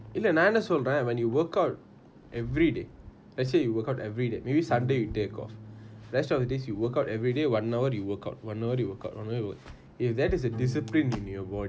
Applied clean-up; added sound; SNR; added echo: none; Piano; 18 dB; none.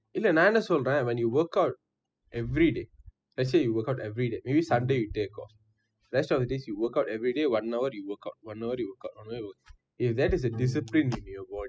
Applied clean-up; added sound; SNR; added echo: classical method spectral subtraction.